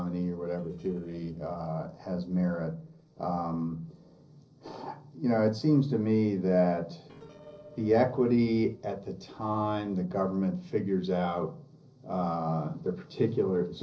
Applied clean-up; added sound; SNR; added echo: neural separator model SepFormer DNS4.